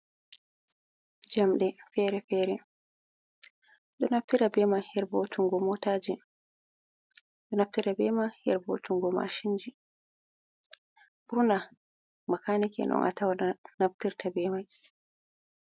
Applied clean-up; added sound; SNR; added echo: none; none; none; none.